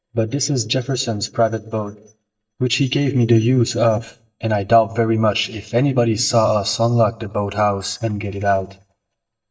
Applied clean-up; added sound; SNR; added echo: neural mask model DeepFilterNet 3.